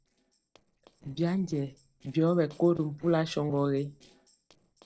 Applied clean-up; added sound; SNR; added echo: neural separator model SepFormer DNS4.